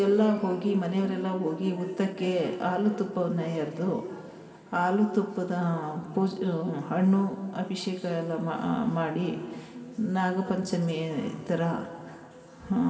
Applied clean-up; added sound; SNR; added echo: none; none; none; reverberation time 2.0 s.